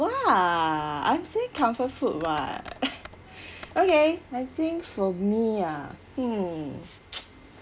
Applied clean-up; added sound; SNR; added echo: none; Computer keyboard; 19 dB; none.